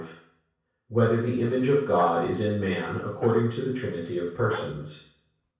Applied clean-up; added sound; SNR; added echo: none; Bark; 16 dB; reverberation time 0.6 s.